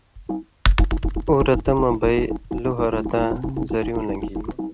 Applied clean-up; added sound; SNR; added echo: none; Computer keyboard; 1 dB; none.